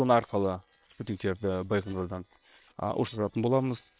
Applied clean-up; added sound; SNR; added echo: neural separator model SepFormer WHAM!.